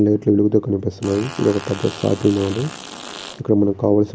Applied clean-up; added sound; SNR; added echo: none; Fart; 15 dB; none.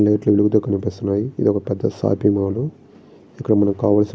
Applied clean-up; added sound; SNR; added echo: none; none; none; none.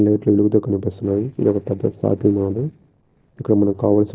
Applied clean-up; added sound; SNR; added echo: neural separator model SepFormer DNS4.